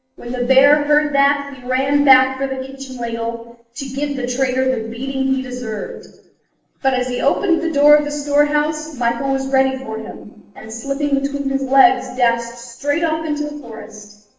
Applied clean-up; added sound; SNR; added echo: neural separator model SepFormer DNS4.